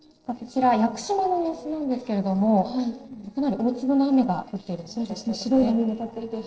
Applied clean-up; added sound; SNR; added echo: neural separator model SepFormer DNS4.